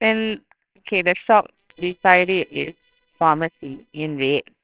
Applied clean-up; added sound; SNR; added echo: neural separator model SepFormer WHAMR!.